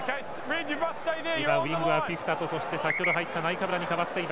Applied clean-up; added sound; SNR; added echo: none; Breathing; 14 dB; none.